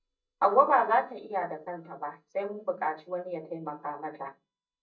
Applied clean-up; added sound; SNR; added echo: neural mask model DeepFilterNet 3.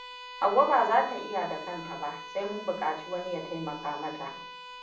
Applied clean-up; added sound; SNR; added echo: none; Bowed string instrument; 13 dB; reverberation time 0.6 s.